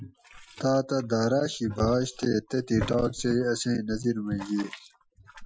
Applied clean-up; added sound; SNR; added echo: classical method Wiener filter.